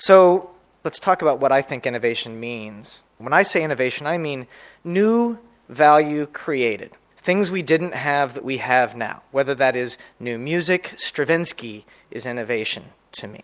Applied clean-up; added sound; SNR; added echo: none; none; none; none.